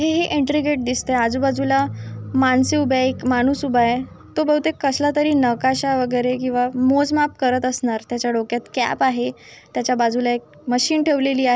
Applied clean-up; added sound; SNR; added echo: none; none; none; none.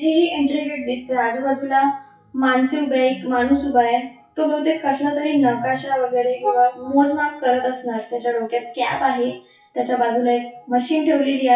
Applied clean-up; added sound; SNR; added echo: classical method WPE with log-MMSE.